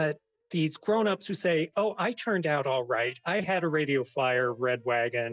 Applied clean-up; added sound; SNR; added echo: neural mask model DeepFilterNet 3.